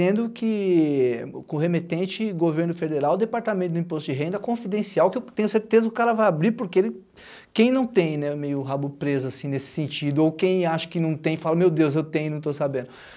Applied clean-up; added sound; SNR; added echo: none; none; none; none.